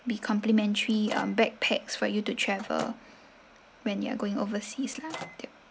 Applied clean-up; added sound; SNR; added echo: none; Microwave oven; 18 dB; none.